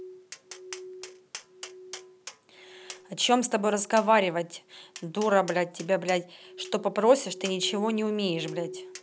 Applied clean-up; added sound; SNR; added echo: none; Glass + Tap; 16 dB; none.